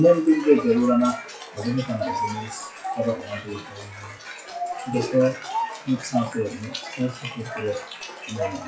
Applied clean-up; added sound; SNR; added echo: classical method WPE with log-MMSE.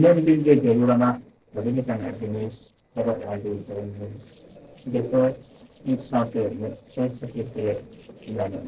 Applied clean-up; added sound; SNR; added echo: neural separator model SepFormer DNS4.